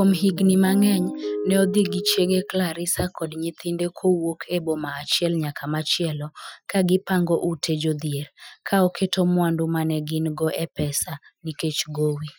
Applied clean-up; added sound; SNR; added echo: classical method Wiener filter.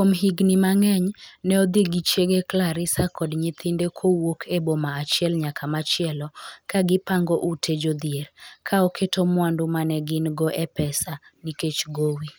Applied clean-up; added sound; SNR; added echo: none; none; none; none.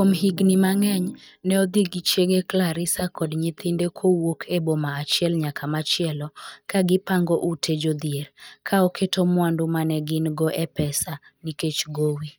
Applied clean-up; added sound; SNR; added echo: neural mask model DeepFilterNet 3.